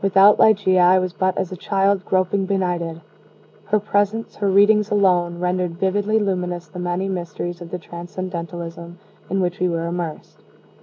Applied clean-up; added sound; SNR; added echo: none; none; none; none.